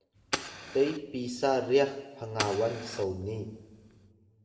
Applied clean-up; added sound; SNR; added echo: none; Fire; 10 dB; reverberation time 1.5 s.